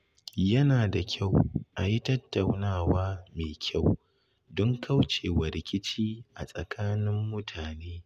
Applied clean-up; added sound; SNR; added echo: none; none; none; none.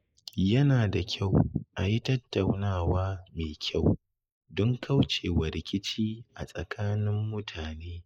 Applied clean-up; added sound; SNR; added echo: neural mask model Resemble Enhance denoiser.